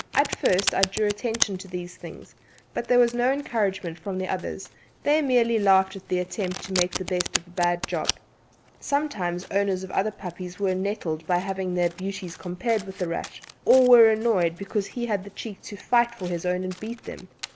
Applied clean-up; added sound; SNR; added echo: none; Domestic sounds, home sounds; 12 dB; none.